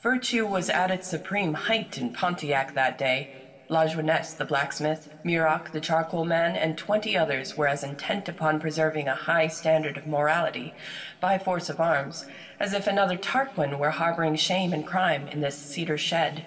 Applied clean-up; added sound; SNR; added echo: none; none; none; reverberation time 1.9 s.